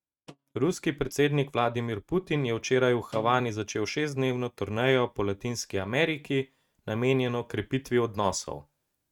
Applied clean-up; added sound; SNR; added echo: neural mask model RNNoise.